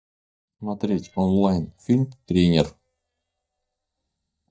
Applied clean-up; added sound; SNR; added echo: neural mask model DeepFilterNet 3.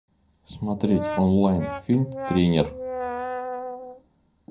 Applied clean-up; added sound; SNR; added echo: none; Brass instrument; 8 dB; reverberation time 0.2 s.